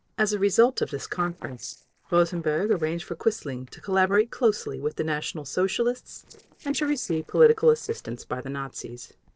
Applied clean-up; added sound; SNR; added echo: neural separator model SepFormer DNS4.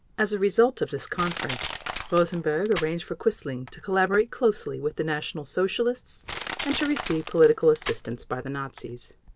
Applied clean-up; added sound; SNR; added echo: none; Crushing; 13 dB; none.